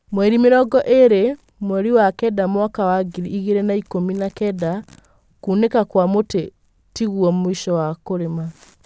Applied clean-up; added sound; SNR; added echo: none; none; none; none.